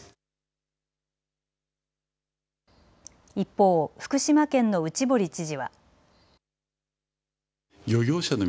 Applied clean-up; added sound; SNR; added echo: none; none; none; none.